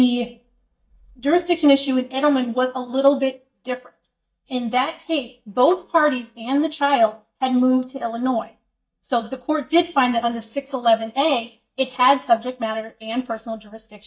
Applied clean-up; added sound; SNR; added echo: neural mask model DeepFilterNet 3.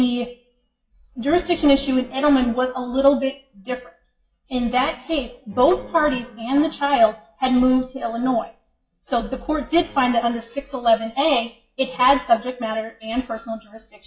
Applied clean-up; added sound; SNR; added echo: classical method WPE with log-MMSE.